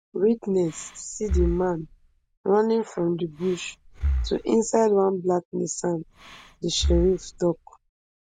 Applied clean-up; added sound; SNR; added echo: none; Breathing; 6 dB; none.